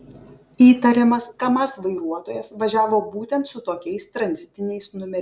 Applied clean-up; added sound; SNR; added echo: none; none; none; none.